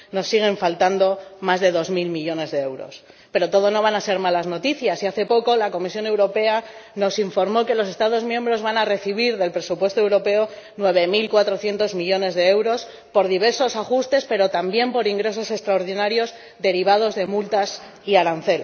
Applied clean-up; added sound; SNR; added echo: none; none; none; none.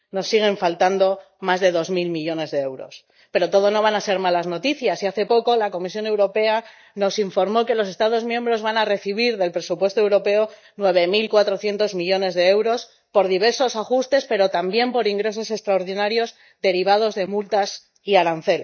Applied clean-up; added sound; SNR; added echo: neural mask model DeepFilterNet 3.